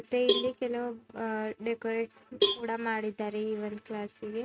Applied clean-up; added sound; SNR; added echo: neural mask model RNNoise.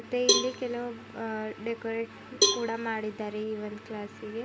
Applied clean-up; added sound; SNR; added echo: none; Cowbell; -1 dB; none.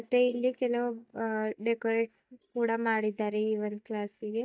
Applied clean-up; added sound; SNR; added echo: neural mask model DeepFilterNet 3.